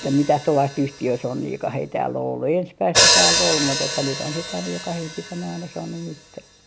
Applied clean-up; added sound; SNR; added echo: none; Hi-hat; 1 dB; none.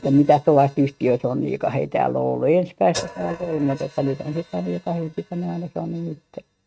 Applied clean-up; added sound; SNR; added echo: neural mask model RNNoise.